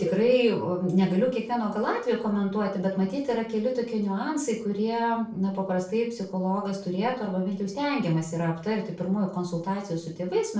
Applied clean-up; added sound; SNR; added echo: none; Cowbell; 14 dB; reverberation time 0.4 s.